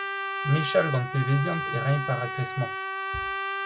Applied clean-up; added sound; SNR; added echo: none; Trumpet; 3 dB; none.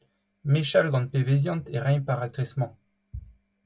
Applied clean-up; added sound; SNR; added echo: none; none; none; none.